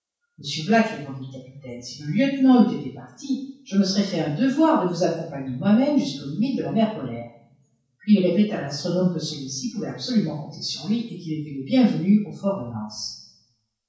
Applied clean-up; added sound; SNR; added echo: none; none; none; reverberation time 0.7 s.